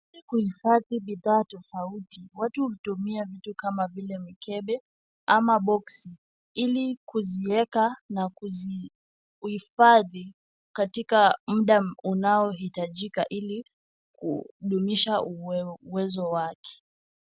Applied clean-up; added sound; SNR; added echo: none; none; none; none.